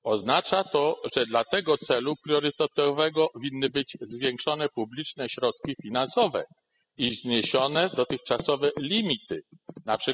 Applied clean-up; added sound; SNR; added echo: classical method spectral subtraction.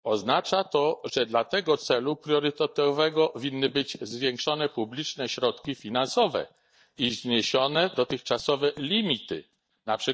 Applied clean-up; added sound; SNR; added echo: neural mask model DeepFilterNet 3.